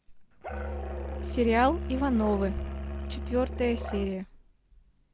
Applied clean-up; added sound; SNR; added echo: none; Musical instrument; 4 dB; none.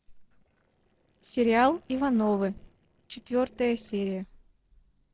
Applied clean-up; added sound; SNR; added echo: neural separator model SepFormer DNS4.